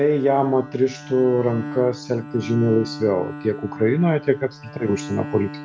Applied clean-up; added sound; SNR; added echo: none; Bowed string instrument; 13 dB; none.